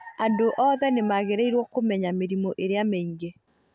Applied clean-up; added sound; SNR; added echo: none; none; none; none.